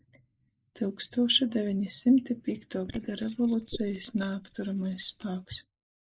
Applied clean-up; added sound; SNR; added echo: neural mask model Resemble Enhance denoiser.